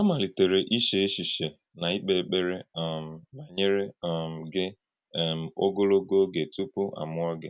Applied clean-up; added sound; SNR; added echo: none; none; none; none.